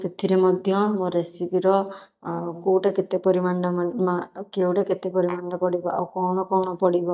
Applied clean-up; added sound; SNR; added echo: neural mask model DeepFilterNet 3.